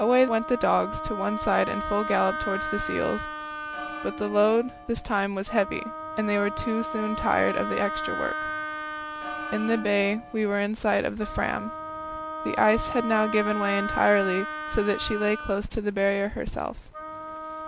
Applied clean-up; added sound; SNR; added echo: none; Wind instrument, woodwind instrument + Bell; 7 dB; none.